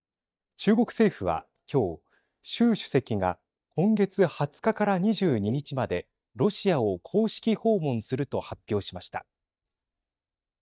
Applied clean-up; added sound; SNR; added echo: neural mask model DeepFilterNet 3.